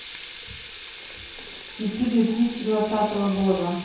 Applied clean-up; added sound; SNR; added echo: none; Sink (filling or washing) / Water tap, faucet; 10 dB; reverberation time 0.6 s.